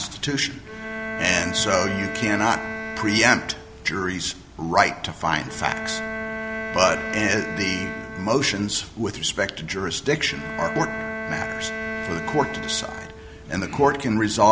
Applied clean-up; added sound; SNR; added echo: none; Bowed string instrument; 9 dB; none.